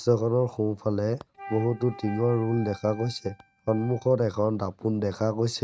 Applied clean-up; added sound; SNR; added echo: neural mask model RNNoise.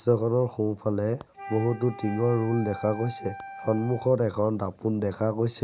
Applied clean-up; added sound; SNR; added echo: none; Wind instrument, woodwind instrument; 14 dB; none.